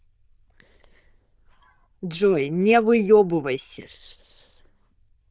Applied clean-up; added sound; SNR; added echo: neural diffusion model UNIVERSE++.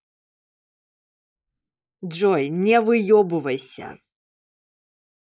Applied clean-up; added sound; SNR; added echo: neural mask model Resemble Enhance denoiser.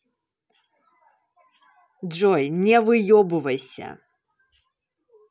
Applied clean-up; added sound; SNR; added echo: none; none; none; none.